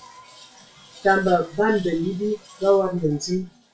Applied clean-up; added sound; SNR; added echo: classical method WPE with log-MMSE.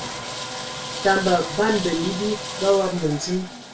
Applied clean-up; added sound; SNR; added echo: none; Sawing; 8 dB; reverberation time 0.3 s.